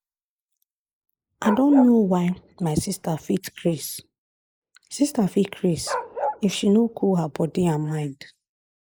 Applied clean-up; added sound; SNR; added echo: neural mask model Resemble Enhance denoiser.